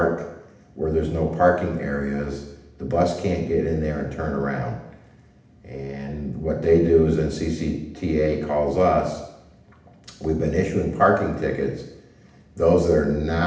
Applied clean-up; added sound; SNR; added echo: none; none; none; reverberation time 0.8 s.